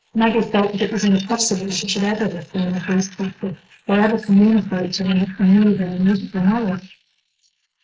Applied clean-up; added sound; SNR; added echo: neural mask model Resemble Enhance denoiser.